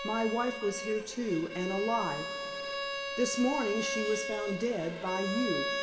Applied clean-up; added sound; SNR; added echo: none; Bowed string instrument; 4 dB; reverberation time 2.1 s.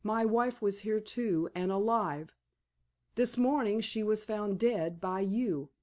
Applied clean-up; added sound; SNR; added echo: none; none; none; none.